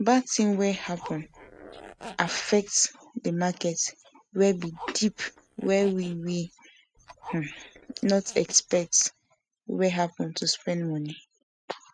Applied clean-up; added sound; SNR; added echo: neural mask model RNNoise.